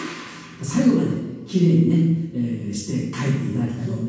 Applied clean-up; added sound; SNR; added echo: none; none; none; reverberation time 1.2 s.